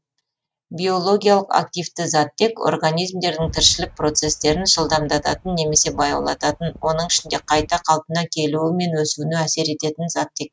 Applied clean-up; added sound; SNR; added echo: neural mask model RNNoise.